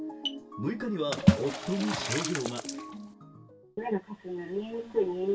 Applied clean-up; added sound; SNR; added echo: none; Water / Splash, splatter; -3 dB; reverberation time 0.2 s.